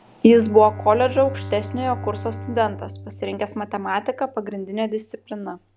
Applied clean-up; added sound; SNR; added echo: none; Bowed string instrument; 14 dB; none.